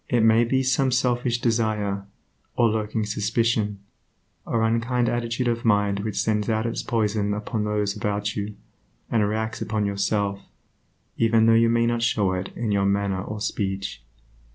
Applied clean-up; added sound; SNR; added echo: none; none; none; none.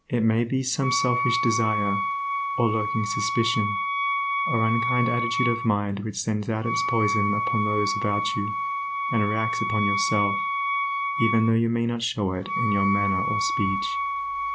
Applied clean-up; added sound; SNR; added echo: none; Wind instrument, woodwind instrument; 1 dB; none.